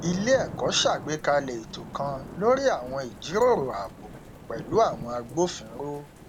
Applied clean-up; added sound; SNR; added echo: none; Thunder / Rain; 13 dB; none.